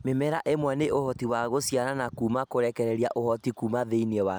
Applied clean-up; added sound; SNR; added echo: none; none; none; none.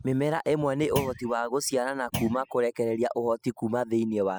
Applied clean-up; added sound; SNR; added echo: classical method spectral subtraction.